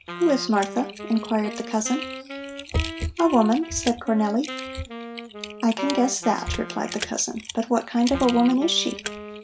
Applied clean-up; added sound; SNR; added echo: none; Wind instrument, woodwind instrument + Typing; 9 dB; none.